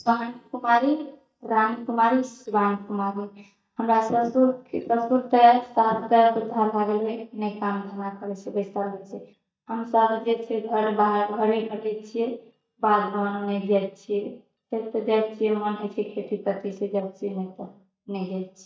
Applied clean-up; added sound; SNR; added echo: neural mask model DeepFilterNet 3.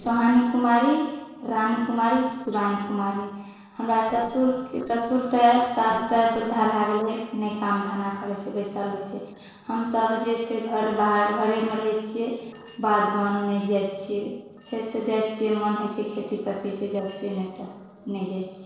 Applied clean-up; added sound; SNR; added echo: neural separator model SepFormer DNS4.